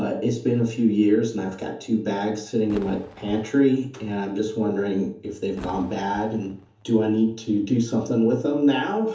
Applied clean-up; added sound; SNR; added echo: none; Fireworks; 20 dB; reverberation time 0.6 s.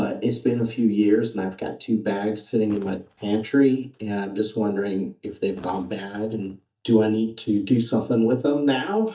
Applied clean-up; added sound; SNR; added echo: neural mask model DeepFilterNet 3.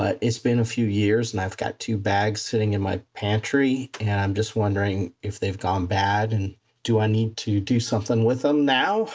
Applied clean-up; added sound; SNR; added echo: none; none; none; none.